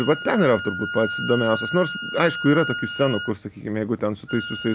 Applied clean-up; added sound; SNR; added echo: none; Wind instrument, woodwind instrument; 8 dB; none.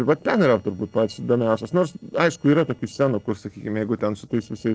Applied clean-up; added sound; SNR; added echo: neural separator model SepFormer DNS4.